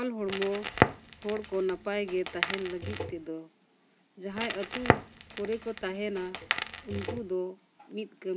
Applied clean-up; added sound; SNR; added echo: none; Crackle; 0 dB; none.